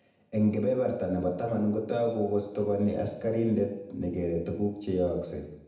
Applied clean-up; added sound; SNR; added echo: none; none; none; reverberation time 0.8 s.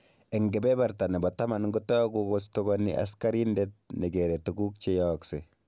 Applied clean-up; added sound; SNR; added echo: none; none; none; none.